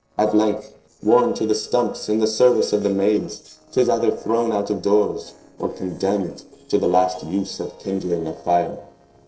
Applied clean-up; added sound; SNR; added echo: neural separator model SepFormer DNS4.